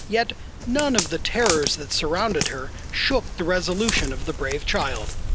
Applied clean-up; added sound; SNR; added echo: none; Walk, footsteps; 4 dB; none.